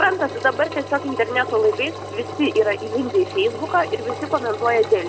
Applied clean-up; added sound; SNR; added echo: none; Engine; 10 dB; none.